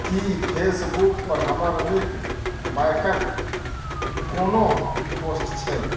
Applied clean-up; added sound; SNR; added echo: none; Rain; 3 dB; reverberation time 0.8 s.